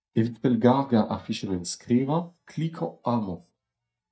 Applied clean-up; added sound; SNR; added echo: neural mask model DeepFilterNet 3.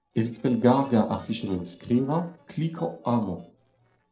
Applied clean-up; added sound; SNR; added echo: neural separator model SepFormer DNS4.